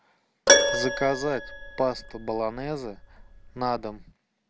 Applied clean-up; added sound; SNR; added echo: none; Keyboard (musical); -4 dB; none.